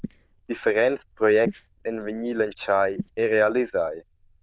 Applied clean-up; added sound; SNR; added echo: neural diffusion model UNIVERSE++.